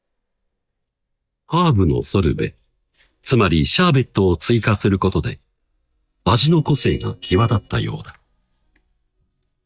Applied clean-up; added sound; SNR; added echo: neural mask model DeepFilterNet 3.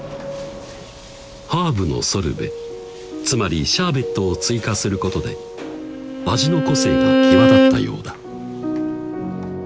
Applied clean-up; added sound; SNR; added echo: none; Bowed string instrument; -5 dB; none.